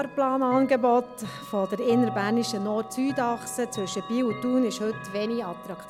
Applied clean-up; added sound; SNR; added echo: none; Chime / Clock; 13 dB; none.